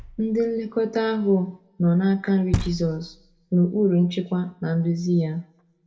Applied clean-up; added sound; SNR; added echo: none; Knock; 13 dB; reverberation time 0.5 s.